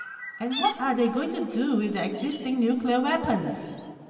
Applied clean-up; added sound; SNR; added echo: none; Chirp, tweet; 14 dB; reverberation time 2.4 s.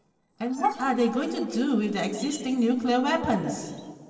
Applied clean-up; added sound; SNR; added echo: neural separator model SepFormer DNS4.